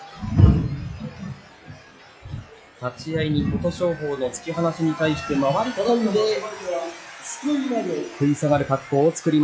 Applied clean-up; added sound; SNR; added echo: classical method log-MMSE.